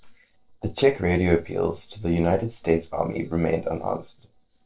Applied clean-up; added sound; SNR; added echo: neural separator model SepFormer DNS4.